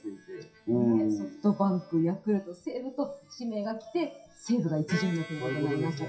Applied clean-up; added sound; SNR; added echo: classical method WPE with log-MMSE.